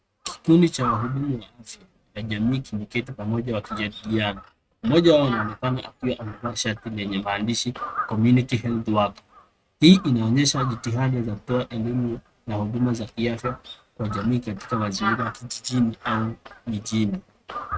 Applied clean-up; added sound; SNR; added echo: neural mask model RNNoise.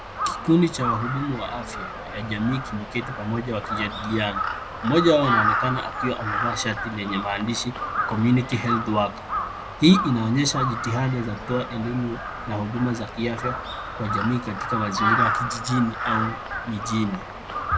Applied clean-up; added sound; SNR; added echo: none; Crow; 4 dB; none.